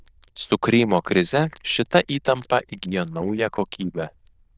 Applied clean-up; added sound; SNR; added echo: neural diffusion model UNIVERSE++.